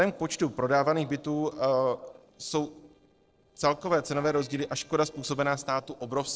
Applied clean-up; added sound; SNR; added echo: neural separator model SepFormer DNS4.